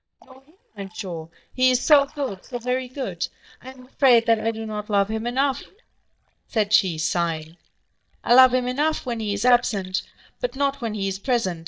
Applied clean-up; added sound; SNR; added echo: neural mask model DeepFilterNet 3.